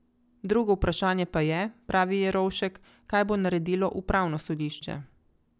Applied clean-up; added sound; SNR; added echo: none; none; none; none.